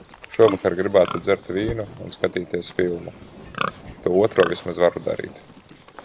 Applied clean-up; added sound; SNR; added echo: none; Livestock, farm animals, working animals; 12 dB; none.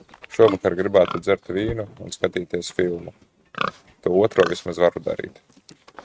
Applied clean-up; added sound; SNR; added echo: neural mask model RNNoise.